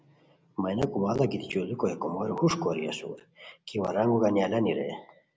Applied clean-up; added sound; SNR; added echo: none; none; none; none.